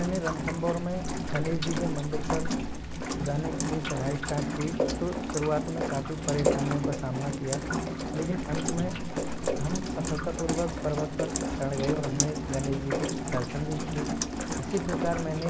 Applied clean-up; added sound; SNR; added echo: none; Rain; -1 dB; none.